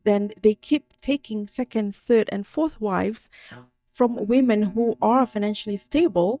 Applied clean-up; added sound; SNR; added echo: neural mask model DeepFilterNet 3.